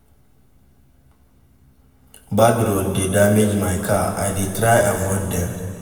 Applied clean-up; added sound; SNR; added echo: none; none; none; reverberation time 2.2 s.